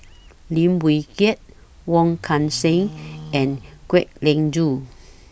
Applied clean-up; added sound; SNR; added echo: none; Livestock, farm animals, working animals; 19 dB; none.